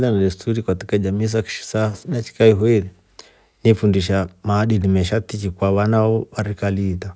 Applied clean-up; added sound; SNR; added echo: none; none; none; none.